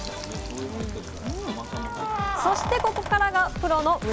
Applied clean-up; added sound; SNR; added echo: none; Keys jangling; 7 dB; none.